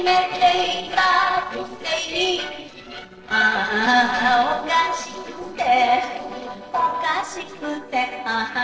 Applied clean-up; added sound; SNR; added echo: neural separator model SepFormer DNS4.